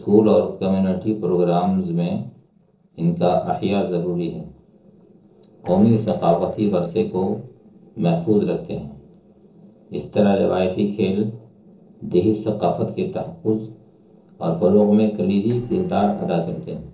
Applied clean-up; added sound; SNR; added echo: neural separator model SepFormer DNS4.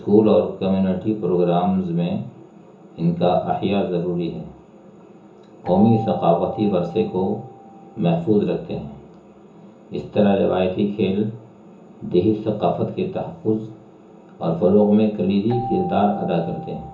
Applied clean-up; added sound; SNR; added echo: none; Keyboard (musical); 17 dB; reverberation time 0.6 s.